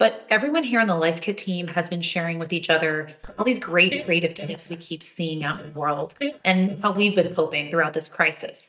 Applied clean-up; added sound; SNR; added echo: neural mask model DeepFilterNet 3.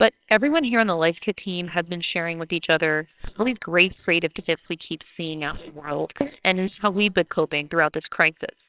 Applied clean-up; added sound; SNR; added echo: neural separator model SepFormer WHAMR!.